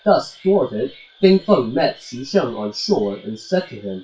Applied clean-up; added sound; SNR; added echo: classical method WPE with log-MMSE.